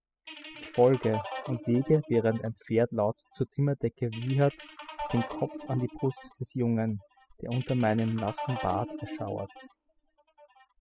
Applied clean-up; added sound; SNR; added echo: classical method spectral subtraction.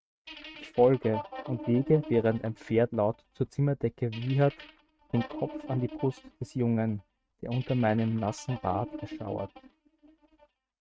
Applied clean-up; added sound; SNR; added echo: neural mask model RNNoise.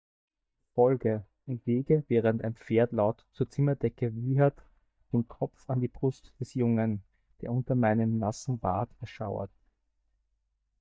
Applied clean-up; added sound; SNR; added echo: neural mask model DeepFilterNet 3.